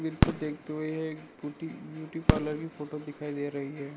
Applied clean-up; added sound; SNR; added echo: none; Fireworks; -3 dB; none.